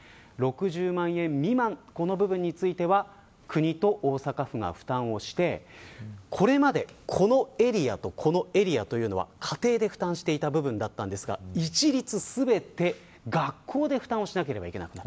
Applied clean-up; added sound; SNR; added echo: none; none; none; none.